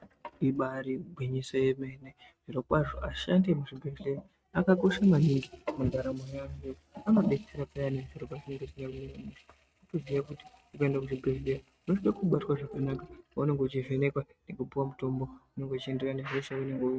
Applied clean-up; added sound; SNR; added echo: neural mask model RNNoise.